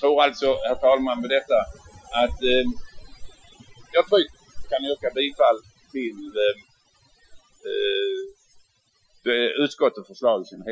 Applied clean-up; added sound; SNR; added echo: classical method Wiener filter.